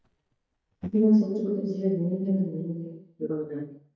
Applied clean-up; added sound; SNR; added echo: neural mask model DeepFilterNet 3.